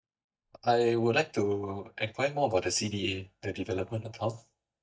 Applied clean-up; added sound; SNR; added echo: neural mask model DeepFilterNet 3.